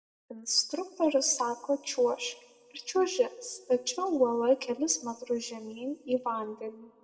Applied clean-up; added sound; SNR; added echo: none; none; none; reverberation time 1.1 s.